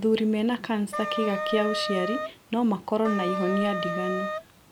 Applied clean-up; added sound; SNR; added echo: none; Wind instrument, woodwind instrument; 3 dB; none.